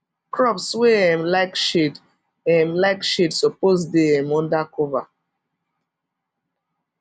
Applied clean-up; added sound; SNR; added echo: none; none; none; none.